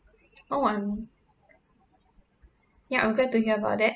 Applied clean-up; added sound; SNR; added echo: none; none; none; none.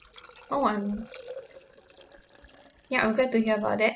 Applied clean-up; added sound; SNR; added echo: none; Liquid; 20 dB; none.